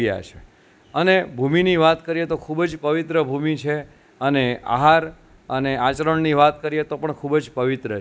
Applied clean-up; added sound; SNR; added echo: none; none; none; none.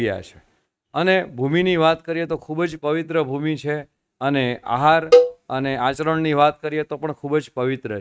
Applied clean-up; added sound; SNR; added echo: neural mask model RNNoise.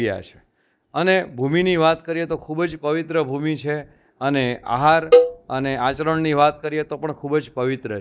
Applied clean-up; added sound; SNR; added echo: neural mask model DeepFilterNet 3.